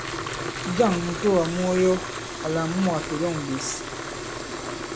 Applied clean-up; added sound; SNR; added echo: none; Fill (with liquid) / Water tap, faucet; 6 dB; none.